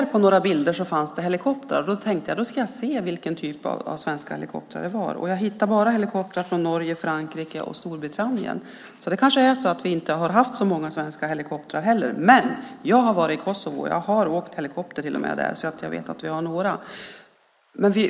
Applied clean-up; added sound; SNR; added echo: neural mask model Resemble Enhance denoiser.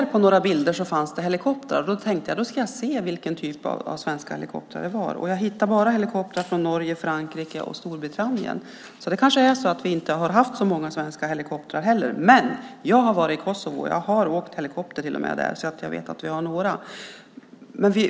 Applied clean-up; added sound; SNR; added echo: none; none; none; none.